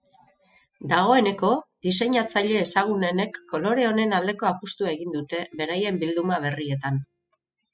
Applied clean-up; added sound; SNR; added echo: classical method spectral subtraction.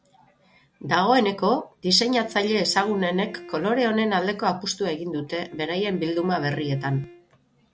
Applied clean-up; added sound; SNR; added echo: none; Bowed string instrument; 18 dB; none.